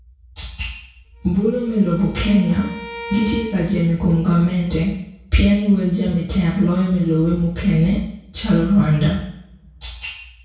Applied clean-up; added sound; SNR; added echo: none; Bowed string instrument; 18 dB; reverberation time 0.6 s.